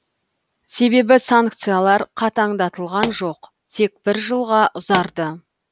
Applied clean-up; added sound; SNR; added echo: none; Explosion; 13 dB; none.